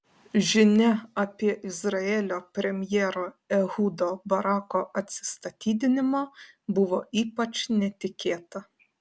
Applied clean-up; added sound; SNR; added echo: none; none; none; none.